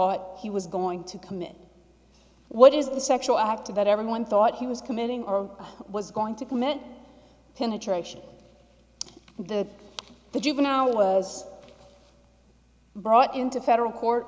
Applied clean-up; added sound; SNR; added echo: none; none; none; none.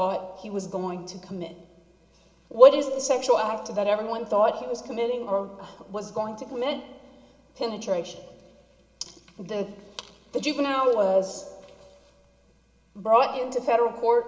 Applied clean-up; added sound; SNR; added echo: none; none; none; reverberation time 1.0 s.